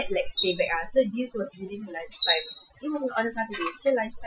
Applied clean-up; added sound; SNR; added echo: classical method Wiener filter.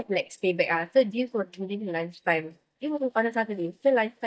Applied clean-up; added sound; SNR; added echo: neural mask model DeepFilterNet 3.